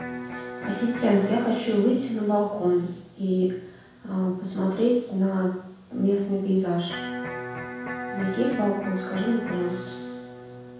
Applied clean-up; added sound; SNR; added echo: none; Electric guitar; 11 dB; reverberation time 0.7 s.